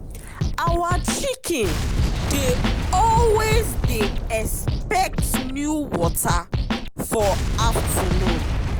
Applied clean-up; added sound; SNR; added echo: none; Boom + Scratching (performance technique); -2 dB; none.